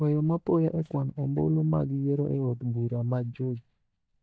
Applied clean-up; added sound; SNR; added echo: neural mask model DeepFilterNet 3.